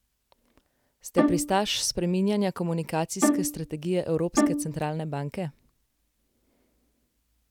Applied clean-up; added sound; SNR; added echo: none; Bowed string instrument; -3 dB; none.